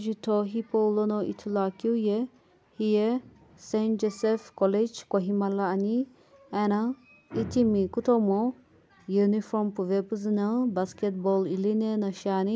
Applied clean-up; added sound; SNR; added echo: none; none; none; none.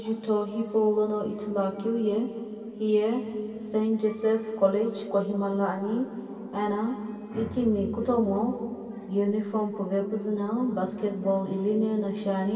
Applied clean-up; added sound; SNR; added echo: none; none; none; reverberation time 2.6 s.